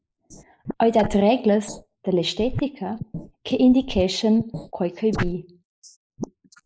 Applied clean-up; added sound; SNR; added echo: neural mask model Resemble Enhance denoiser.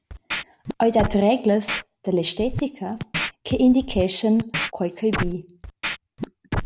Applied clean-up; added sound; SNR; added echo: none; Scratching (performance technique); 7 dB; none.